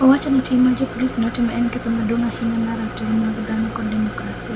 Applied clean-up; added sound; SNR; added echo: none; Idling; 10 dB; none.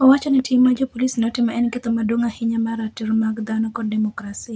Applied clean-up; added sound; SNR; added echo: none; none; none; none.